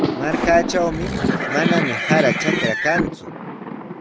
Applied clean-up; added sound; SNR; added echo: none; Thunder + Livestock, farm animals, working animals; 0 dB; none.